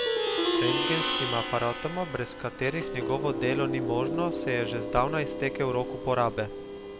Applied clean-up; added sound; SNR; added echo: none; Plucked string instrument; 1 dB; none.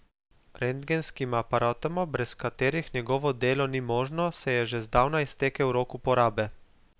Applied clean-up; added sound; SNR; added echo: none; none; none; none.